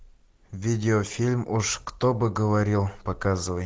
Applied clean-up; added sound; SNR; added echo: none; none; none; none.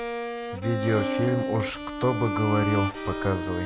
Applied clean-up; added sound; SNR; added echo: none; Bowed string instrument; 3 dB; none.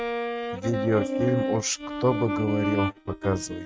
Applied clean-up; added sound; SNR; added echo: neural mask model RNNoise.